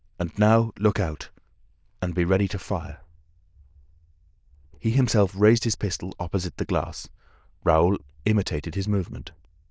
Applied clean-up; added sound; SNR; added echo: neural diffusion model UNIVERSE++.